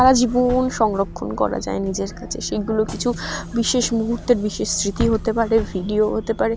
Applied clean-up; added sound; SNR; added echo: none; Bus / Engine; 11 dB; none.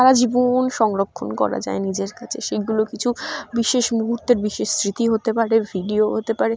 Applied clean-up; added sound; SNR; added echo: none; none; none; none.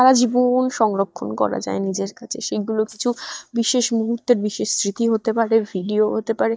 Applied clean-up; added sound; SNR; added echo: neural mask model DeepFilterNet 3.